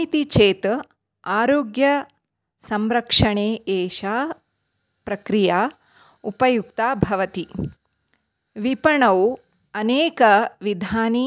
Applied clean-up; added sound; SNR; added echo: none; none; none; none.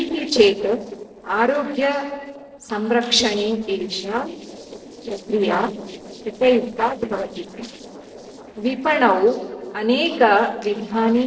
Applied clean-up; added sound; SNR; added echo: neural separator model SepFormer DNS4.